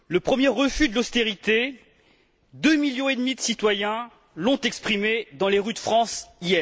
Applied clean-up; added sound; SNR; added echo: none; none; none; none.